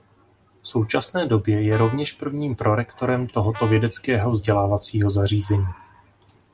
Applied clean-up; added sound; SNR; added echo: none; Brass instrument; 18 dB; none.